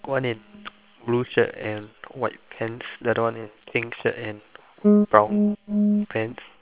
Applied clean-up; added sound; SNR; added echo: neural separator model SepFormer WHAM!.